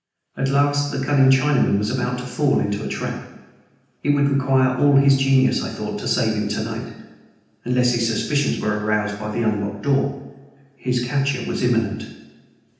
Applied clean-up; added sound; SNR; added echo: none; none; none; reverberation time 0.9 s.